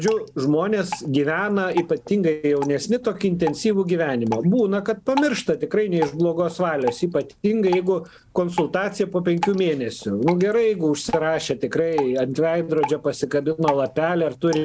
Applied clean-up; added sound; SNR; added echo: none; Drip; 14 dB; none.